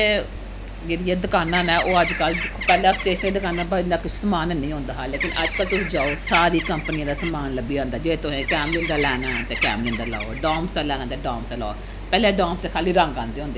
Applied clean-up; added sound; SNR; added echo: none; Bird; 6 dB; none.